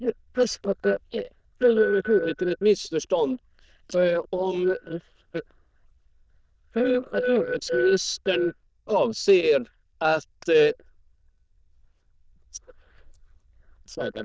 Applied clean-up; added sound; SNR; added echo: neural diffusion model UNIVERSE++.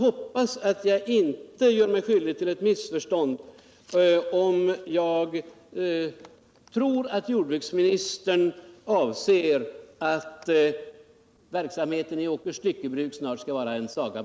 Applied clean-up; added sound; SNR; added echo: none; none; none; none.